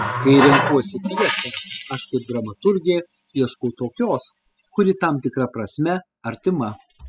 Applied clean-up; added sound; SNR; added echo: classical method spectral subtraction.